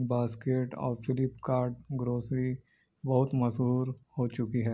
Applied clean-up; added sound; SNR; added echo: none; none; none; none.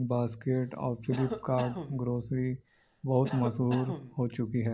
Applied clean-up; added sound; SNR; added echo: none; Cough; 12 dB; none.